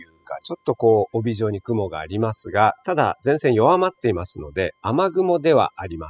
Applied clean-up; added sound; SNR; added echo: classical method spectral subtraction.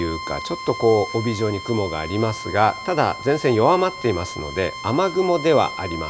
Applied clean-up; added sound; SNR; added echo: none; Bowed string instrument; 12 dB; none.